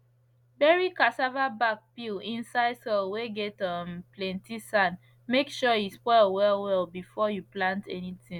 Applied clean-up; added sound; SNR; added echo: none; none; none; none.